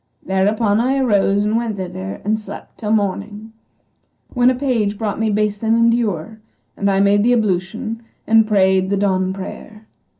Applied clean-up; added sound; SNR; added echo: none; none; none; reverberation time 0.3 s.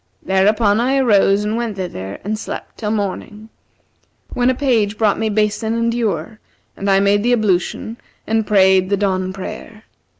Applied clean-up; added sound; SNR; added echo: none; none; none; none.